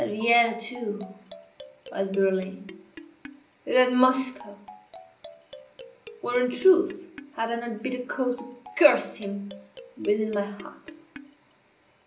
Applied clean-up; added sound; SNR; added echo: none; Marimba, xylophone; 19 dB; reverberation time 0.5 s.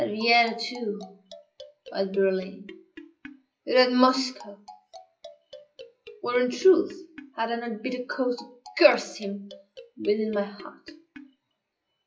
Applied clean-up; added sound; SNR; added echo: classical method WPE with log-MMSE.